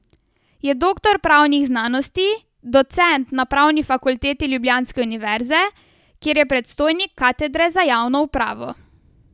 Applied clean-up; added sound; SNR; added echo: none; none; none; none.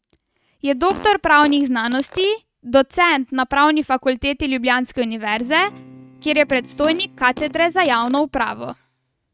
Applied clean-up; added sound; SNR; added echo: neural mask model RNNoise.